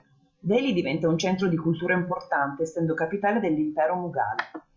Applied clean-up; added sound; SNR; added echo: none; none; none; none.